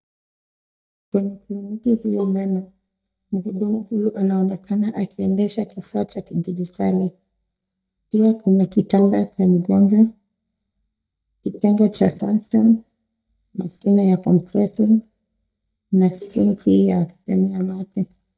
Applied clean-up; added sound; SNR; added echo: neural mask model DeepFilterNet 3.